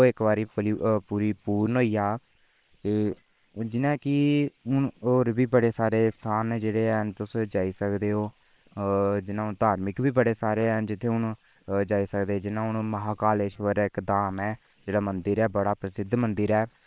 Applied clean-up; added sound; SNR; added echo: neural separator model SepFormer WHAM!.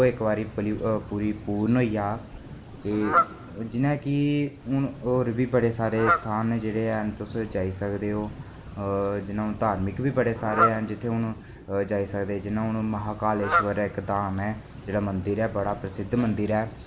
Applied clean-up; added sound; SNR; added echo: none; Fowl; 7 dB; none.